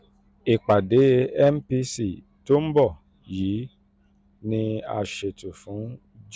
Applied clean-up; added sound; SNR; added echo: none; none; none; none.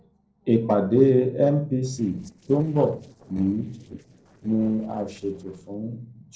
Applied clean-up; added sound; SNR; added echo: neural separator model SepFormer DNS4.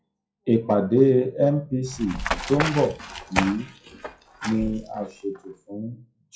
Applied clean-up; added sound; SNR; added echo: classical method WPE with log-MMSE.